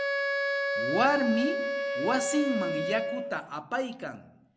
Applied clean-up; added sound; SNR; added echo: none; Wind instrument, woodwind instrument; 0 dB; none.